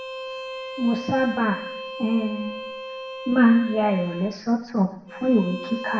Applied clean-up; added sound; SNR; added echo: none; Bowed string instrument; 12 dB; reverberation time 0.8 s.